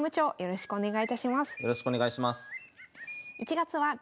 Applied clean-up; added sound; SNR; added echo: none; Bird; 15 dB; none.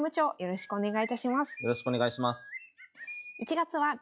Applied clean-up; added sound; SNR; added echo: classical method log-MMSE.